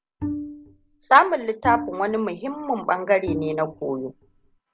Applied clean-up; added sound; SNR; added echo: none; Bowed string instrument; 10 dB; none.